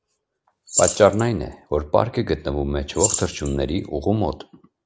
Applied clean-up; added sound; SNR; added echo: none; Rattle / Keys jangling; 7 dB; none.